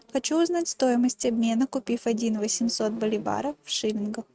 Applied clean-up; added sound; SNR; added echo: neural mask model RNNoise.